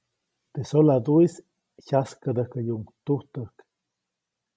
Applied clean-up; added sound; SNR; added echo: none; none; none; none.